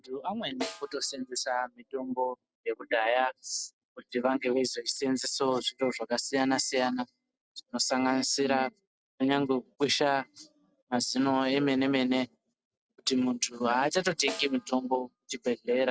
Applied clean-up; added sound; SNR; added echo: none; Snare drum; 14 dB; none.